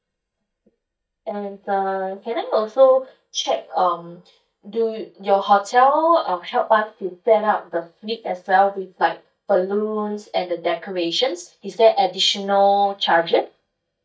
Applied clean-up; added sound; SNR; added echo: neural mask model DeepFilterNet 3.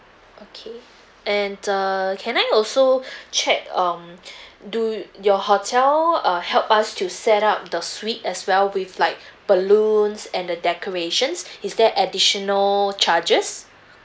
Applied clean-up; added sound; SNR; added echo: none; none; none; none.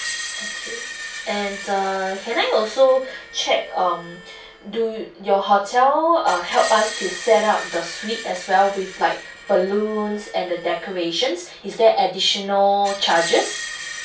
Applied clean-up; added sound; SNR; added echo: none; Screech; 13 dB; reverberation time 0.2 s.